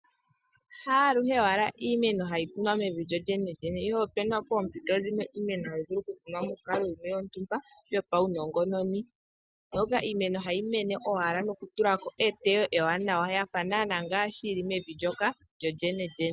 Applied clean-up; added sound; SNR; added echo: none; none; none; none.